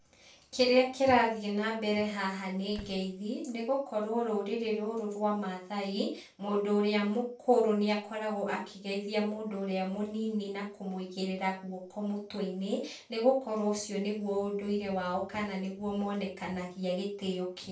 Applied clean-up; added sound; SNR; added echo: none; Slam; 17 dB; reverberation time 0.3 s.